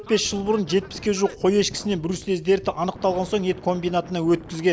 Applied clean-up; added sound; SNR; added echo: none; none; none; none.